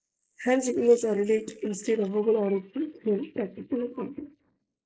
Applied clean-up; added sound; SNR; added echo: neural mask model Resemble Enhance denoiser.